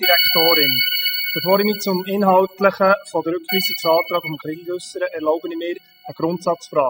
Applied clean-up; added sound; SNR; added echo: classical method spectral subtraction.